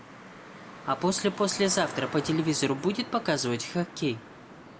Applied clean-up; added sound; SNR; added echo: none; Traffic noise, roadway noise; 13 dB; none.